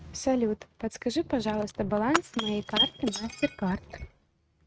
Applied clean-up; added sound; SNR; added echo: neural mask model RNNoise.